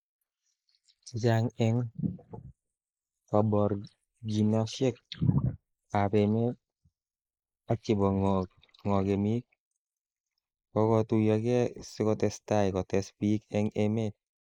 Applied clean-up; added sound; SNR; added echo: neural mask model Resemble Enhance denoiser.